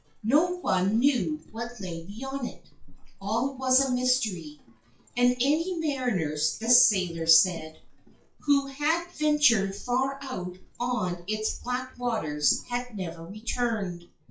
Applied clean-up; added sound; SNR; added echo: classical method WPE with log-MMSE.